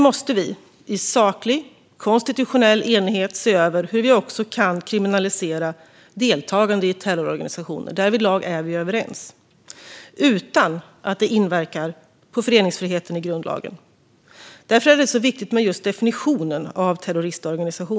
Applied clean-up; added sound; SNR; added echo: none; none; none; none.